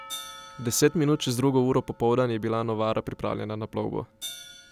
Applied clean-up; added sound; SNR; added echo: none; Hi-hat + Percussion; 19 dB; none.